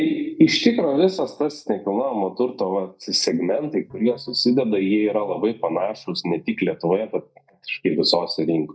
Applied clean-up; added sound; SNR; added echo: neural mask model DeepFilterNet 3.